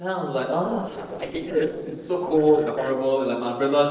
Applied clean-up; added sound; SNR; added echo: neural separator model SepFormer DNS4.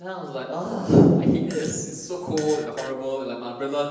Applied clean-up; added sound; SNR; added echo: none; Fart; 18 dB; reverberation time 1.0 s.